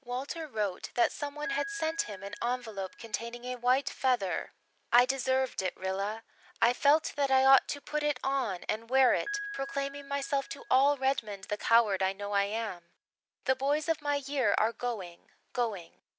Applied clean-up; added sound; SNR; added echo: none; Piano; 19 dB; none.